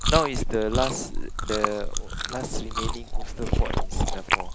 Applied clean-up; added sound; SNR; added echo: neural mask model Resemble Enhance denoiser.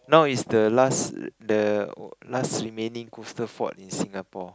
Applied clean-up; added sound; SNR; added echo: none; none; none; none.